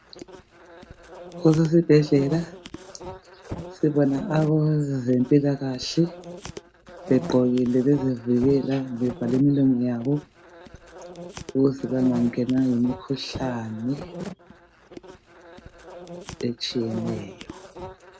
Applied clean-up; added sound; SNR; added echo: none; Insect; 15 dB; none.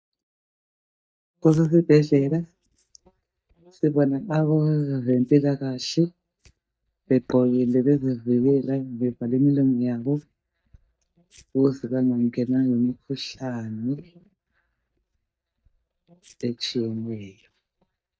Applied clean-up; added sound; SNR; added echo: neural mask model DeepFilterNet 3.